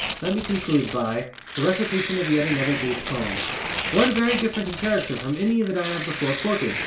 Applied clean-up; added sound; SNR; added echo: none; Tearing; 6 dB; reverberation time 0.4 s.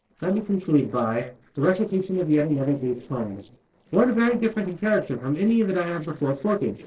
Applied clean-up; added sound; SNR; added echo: neural separator model SepFormer DNS4.